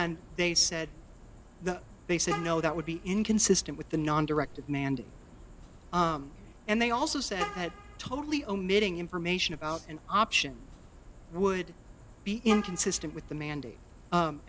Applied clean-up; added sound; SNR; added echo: none; Vehicle horn, car horn, honking; 14 dB; none.